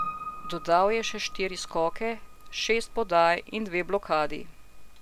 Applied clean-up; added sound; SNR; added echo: none; Piano; 15 dB; none.